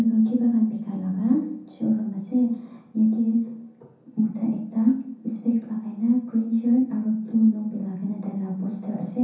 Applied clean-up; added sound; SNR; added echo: none; none; none; reverberation time 0.6 s.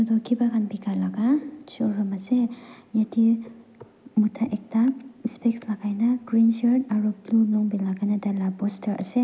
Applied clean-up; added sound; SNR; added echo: none; none; none; none.